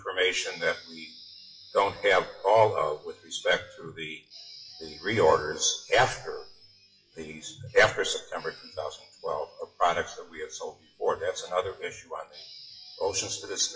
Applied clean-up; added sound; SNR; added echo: classical method WPE with log-MMSE.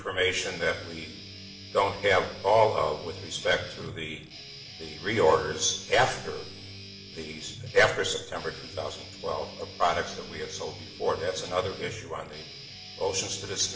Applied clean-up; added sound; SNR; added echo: none; Guitar; 14 dB; reverberation time 0.9 s.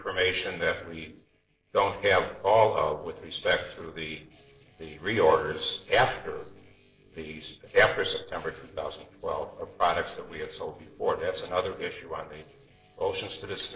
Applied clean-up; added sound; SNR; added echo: neural separator model SepFormer DNS4.